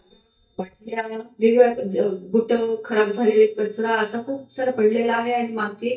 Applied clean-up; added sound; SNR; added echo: neural mask model DeepFilterNet 3.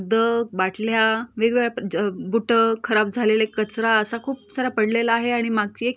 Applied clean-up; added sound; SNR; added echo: none; none; none; none.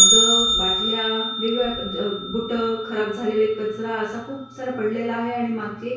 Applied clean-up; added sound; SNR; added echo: none; Bell; -1 dB; reverberation time 0.6 s.